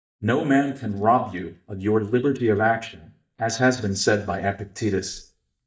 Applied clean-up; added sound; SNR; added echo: neural mask model DeepFilterNet 3.